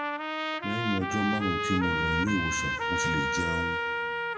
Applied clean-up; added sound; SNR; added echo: none; Trumpet; -2 dB; reverberation time 1.4 s.